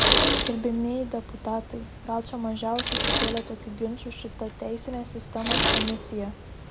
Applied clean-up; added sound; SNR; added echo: none; Bicycle; -3 dB; none.